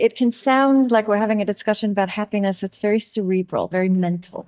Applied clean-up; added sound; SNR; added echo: neural mask model DeepFilterNet 3.